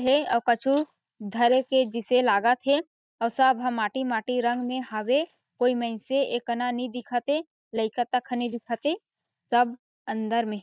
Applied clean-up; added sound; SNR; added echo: neural mask model DeepFilterNet 3.